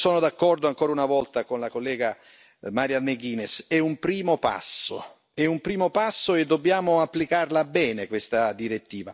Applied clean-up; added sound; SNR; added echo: none; none; none; none.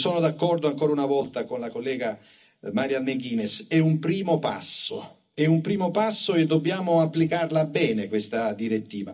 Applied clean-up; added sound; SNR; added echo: none; none; none; reverberation time 0.4 s.